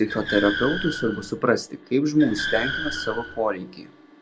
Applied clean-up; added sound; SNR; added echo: none; Car; 8 dB; none.